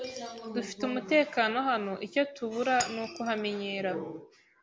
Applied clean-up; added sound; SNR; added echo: none; Shatter; 18 dB; none.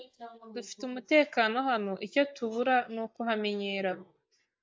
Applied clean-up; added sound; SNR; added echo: neural mask model DeepFilterNet 3.